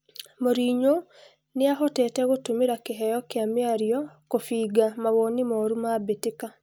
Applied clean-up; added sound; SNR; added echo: none; none; none; none.